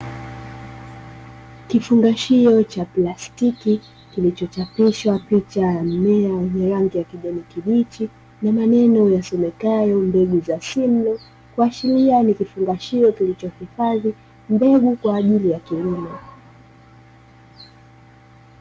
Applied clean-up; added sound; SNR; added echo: none; none; none; none.